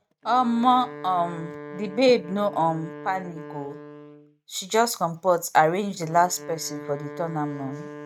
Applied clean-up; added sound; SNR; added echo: neural mask model RNNoise.